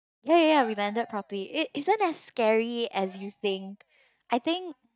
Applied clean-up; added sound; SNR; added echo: neural mask model DeepFilterNet 3.